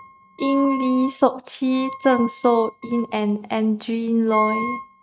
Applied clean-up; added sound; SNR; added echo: neural mask model RNNoise.